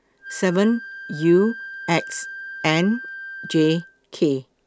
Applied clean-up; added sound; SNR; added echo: none; Wind instrument, woodwind instrument; 14 dB; none.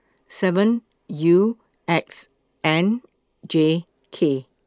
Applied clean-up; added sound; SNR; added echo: neural mask model Resemble Enhance denoiser.